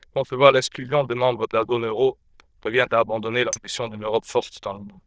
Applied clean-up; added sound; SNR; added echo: neural diffusion model UNIVERSE++.